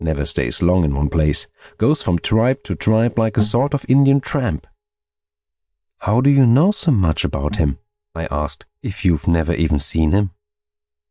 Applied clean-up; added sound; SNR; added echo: neural mask model DeepFilterNet 3.